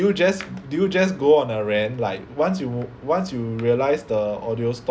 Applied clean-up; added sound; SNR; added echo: none; none; none; none.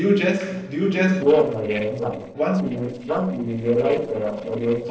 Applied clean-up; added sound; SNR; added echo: neural separator model SepFormer DNS4.